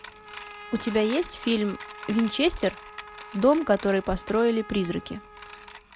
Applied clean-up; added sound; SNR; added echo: none; Trumpet + Coin (dropping); 16 dB; none.